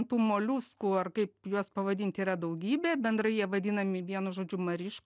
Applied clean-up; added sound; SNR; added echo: none; none; none; none.